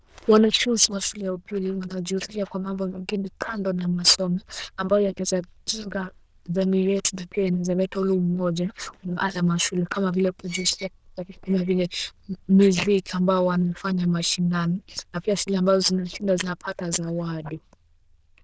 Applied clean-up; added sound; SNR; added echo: neural diffusion model UNIVERSE++.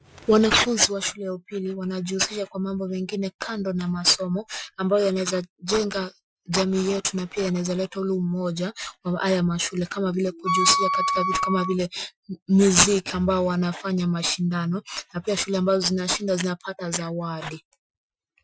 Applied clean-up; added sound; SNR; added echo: classical method Wiener filter.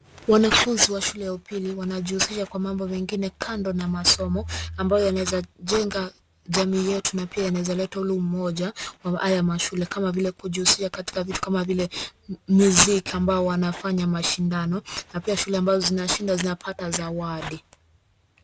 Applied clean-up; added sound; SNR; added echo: none; none; none; none.